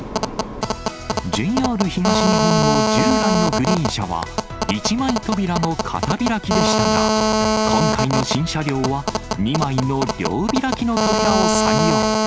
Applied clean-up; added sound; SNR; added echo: none; Telephone; -1 dB; none.